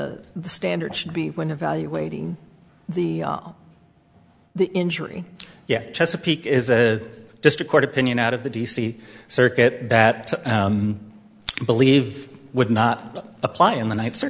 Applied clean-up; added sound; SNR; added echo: none; none; none; none.